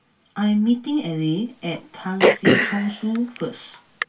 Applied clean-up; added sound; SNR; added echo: none; Cough; -2 dB; reverberation time 0.2 s.